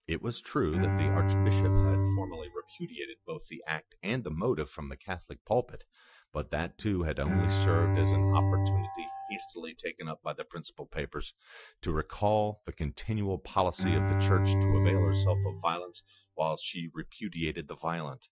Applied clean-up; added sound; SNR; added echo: classical method Wiener filter.